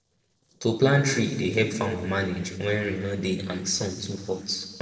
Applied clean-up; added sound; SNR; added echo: neural separator model SepFormer DNS4.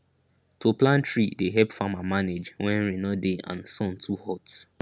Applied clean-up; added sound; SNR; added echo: none; none; none; none.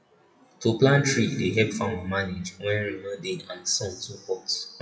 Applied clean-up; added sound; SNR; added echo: classical method WPE with log-MMSE.